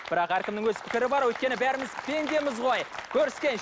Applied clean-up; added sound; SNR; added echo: none; none; none; none.